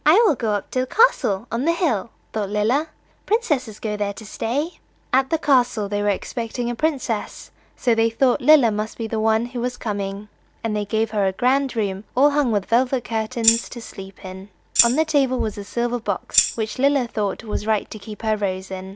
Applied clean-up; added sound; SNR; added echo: none; Tambourine; 1 dB; none.